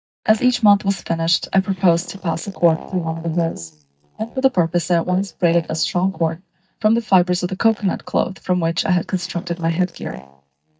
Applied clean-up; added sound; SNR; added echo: neural mask model DeepFilterNet 3.